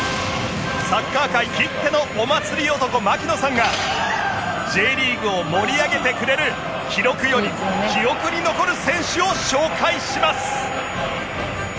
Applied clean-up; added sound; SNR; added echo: none; none; none; none.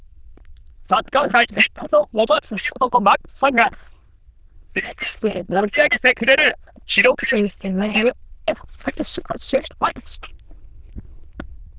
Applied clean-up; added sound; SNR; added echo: neural diffusion model UNIVERSE++.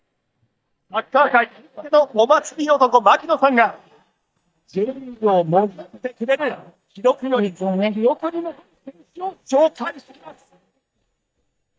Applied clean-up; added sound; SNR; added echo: neural mask model DeepFilterNet 3.